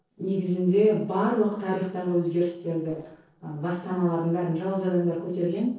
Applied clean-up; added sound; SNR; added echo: neural separator model SepFormer DNS4.